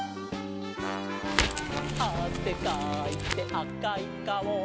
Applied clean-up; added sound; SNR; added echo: none; Crackle; 2 dB; none.